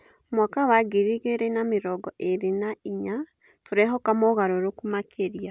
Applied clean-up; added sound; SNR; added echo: none; none; none; none.